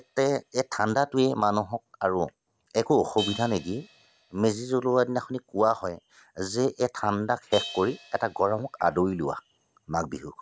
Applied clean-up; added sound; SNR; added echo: none; Crash cymbal; 18 dB; none.